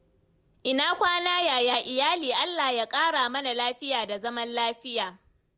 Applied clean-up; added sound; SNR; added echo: none; none; none; none.